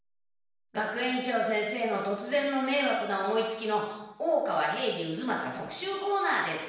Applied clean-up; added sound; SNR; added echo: none; none; none; reverberation time 0.9 s.